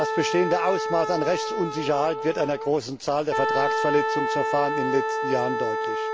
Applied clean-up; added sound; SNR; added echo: none; Wind instrument, woodwind instrument; 1 dB; none.